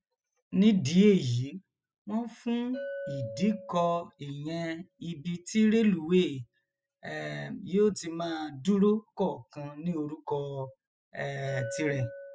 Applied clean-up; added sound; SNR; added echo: classical method spectral subtraction.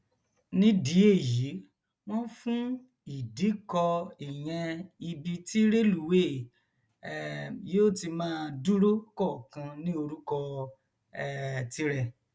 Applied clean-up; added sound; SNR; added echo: none; none; none; none.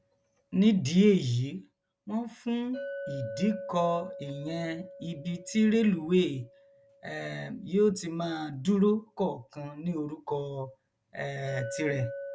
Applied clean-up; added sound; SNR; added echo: none; Chink, clink; 15 dB; none.